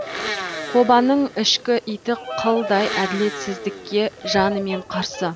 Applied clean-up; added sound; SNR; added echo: none; Bird vocalization, bird call, bird song + Domestic sounds, home sounds; 9 dB; none.